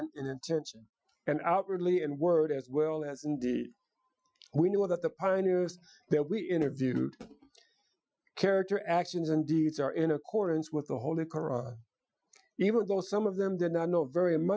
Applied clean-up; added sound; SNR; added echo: classical method Wiener filter.